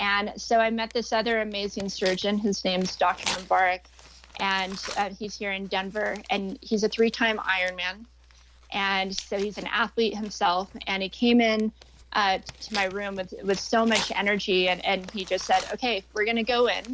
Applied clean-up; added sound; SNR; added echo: none; Tearing; 16 dB; none.